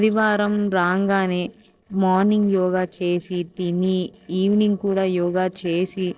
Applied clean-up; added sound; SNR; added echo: neural separator model SepFormer DNS4.